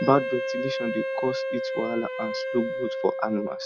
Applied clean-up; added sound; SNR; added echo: none; Wind instrument, woodwind instrument; 2 dB; none.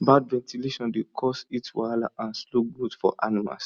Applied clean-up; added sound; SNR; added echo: none; none; none; none.